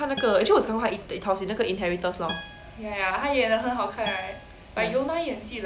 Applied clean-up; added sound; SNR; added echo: none; Acoustic guitar; 16 dB; none.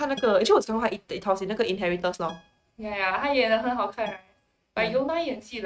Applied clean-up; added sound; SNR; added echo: neural mask model RNNoise.